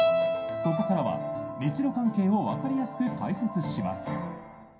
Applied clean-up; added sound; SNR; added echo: none; Keyboard (musical); 4 dB; reverberation time 0.3 s.